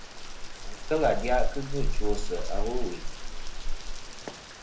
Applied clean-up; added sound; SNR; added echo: none; Rain; -5 dB; reverberation time 0.3 s.